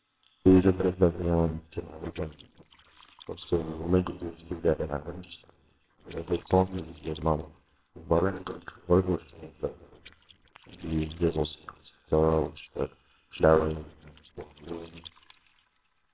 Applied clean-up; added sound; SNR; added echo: neural separator model SepFormer WHAMR!.